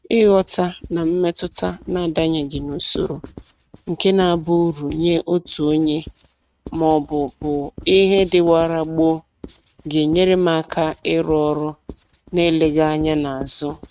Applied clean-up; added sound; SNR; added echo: neural mask model RNNoise.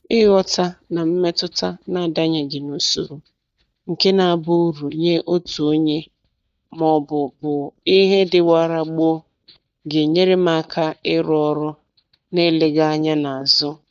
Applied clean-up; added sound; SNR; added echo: neural mask model DeepFilterNet 3.